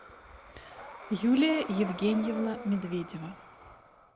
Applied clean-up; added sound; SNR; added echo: none; Breathing; 12 dB; none.